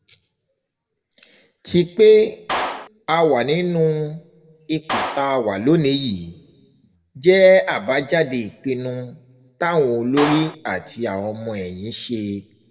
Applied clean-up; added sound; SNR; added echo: none; Clapping; 11 dB; reverberation time 1.0 s.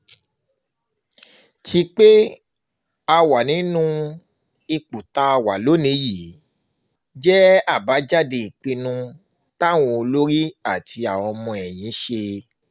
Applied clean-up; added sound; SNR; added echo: none; none; none; none.